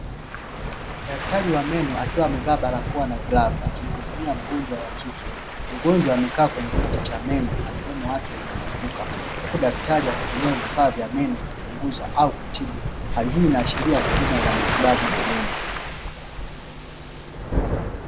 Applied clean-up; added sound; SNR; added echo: none; Thunder + Waves, surf; 2 dB; none.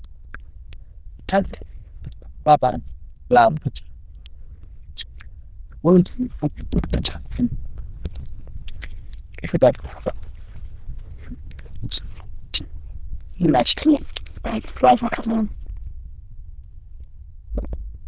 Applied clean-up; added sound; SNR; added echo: neural diffusion model UNIVERSE++.